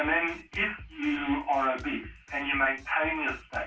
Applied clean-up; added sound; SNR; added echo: none; Drum kit; 18 dB; reverberation time 0.2 s.